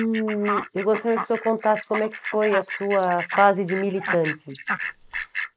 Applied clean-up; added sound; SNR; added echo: neural mask model Resemble Enhance denoiser.